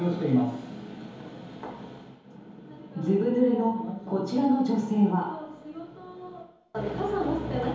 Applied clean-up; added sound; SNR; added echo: none; none; none; reverberation time 2.2 s.